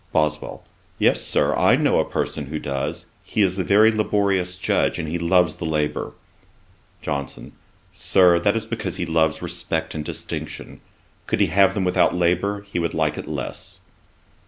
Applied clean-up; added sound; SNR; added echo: none; none; none; none.